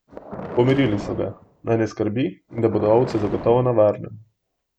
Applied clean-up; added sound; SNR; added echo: none; Boom; 13 dB; none.